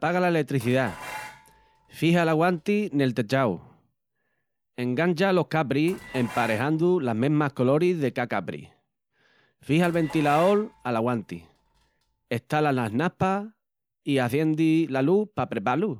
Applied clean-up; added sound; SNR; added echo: none; Dishes, pots, and pans; 19 dB; none.